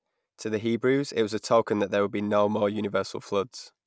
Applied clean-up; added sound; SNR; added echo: none; none; none; none.